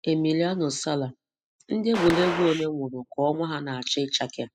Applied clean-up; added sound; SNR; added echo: classical method spectral subtraction.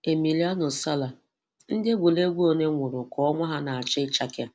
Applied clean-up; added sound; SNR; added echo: none; none; none; none.